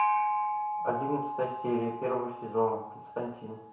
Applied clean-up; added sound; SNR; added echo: none; Gong; 0 dB; reverberation time 0.6 s.